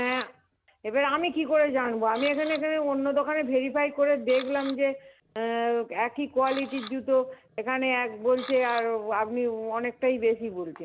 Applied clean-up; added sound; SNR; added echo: none; Camera; 17 dB; none.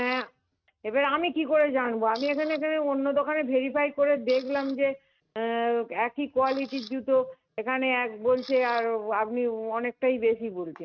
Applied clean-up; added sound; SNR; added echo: neural mask model RNNoise.